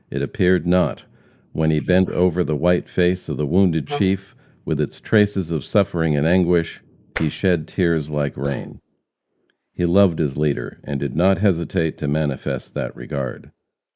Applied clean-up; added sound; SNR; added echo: neural mask model Resemble Enhance denoiser.